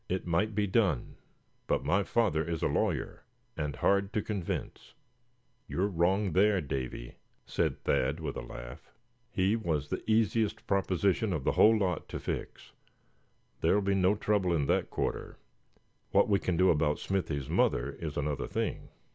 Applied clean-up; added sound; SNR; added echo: none; none; none; none.